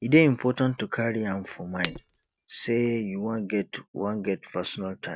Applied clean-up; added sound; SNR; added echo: none; Shatter; 12 dB; none.